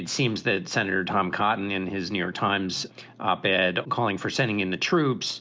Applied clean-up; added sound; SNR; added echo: none; none; none; none.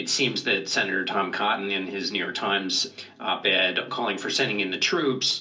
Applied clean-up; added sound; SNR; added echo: none; none; none; reverberation time 0.3 s.